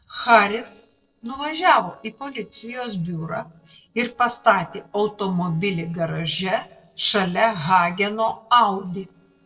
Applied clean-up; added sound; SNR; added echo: neural separator model SepFormer DNS4.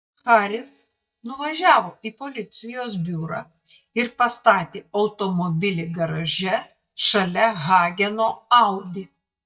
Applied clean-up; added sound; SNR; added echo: neural mask model DeepFilterNet 3.